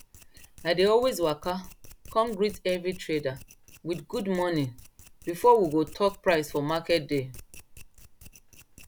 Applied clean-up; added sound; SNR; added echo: none; Domestic sounds, home sounds; 20 dB; none.